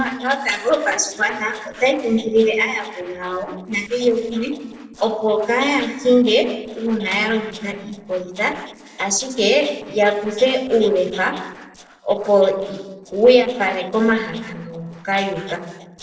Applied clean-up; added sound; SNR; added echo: neural separator model SepFormer DNS4.